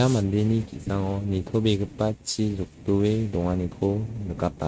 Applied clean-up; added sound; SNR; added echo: neural mask model RNNoise.